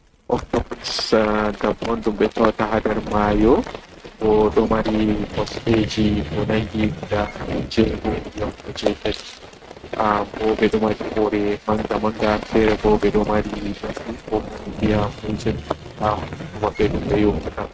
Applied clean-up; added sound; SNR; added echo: neural mask model RNNoise.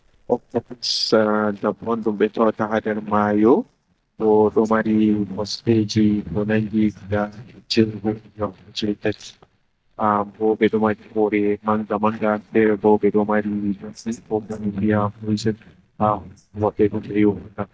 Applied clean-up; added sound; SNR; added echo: neural mask model DeepFilterNet 3.